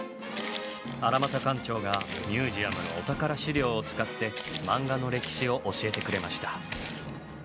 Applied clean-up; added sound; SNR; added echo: none; Walk, footsteps; 9 dB; none.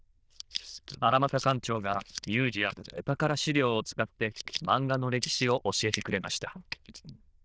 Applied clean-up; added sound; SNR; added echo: neural diffusion model UNIVERSE++.